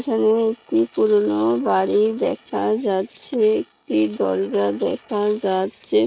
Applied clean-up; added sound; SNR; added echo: neural mask model Resemble Enhance denoiser.